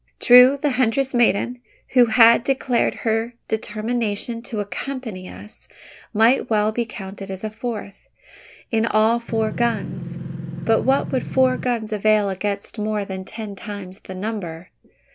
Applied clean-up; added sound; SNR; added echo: none; Engine; 7 dB; none.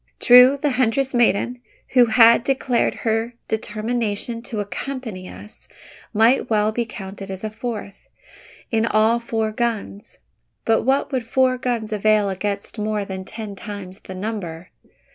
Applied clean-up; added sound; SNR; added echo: none; none; none; none.